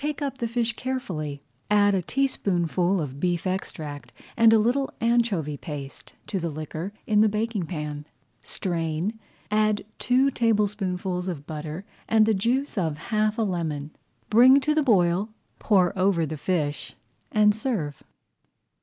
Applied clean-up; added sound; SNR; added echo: none; none; none; none.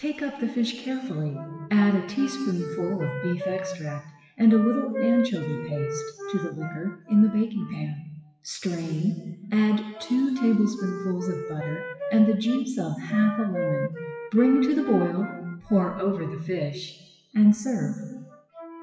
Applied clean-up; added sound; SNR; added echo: classical method WPE with log-MMSE.